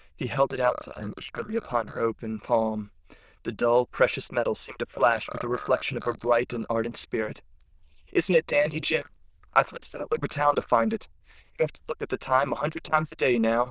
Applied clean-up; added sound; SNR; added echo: neural diffusion model UNIVERSE++.